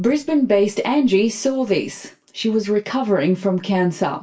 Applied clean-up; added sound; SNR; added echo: none; none; none; reverberation time 0.2 s.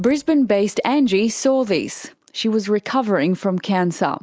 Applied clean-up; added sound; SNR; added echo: none; none; none; none.